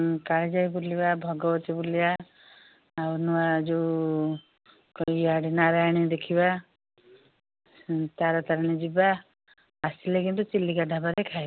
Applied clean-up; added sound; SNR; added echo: none; none; none; none.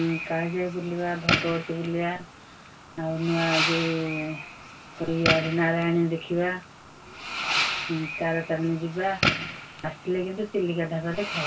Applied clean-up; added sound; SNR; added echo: none; Fireworks; 4 dB; reverberation time 0.1 s.